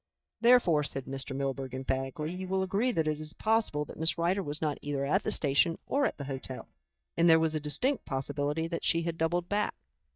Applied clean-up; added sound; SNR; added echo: neural mask model DeepFilterNet 3.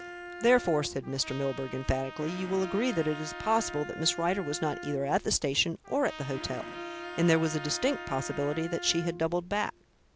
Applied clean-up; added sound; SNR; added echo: none; Bowed string instrument + Trumpet; 12 dB; none.